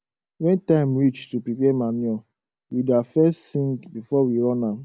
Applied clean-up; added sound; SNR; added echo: none; none; none; none.